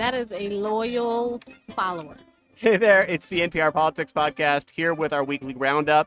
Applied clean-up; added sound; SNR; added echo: neural mask model RNNoise.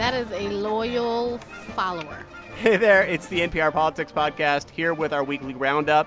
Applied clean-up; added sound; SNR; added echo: none; none; none; none.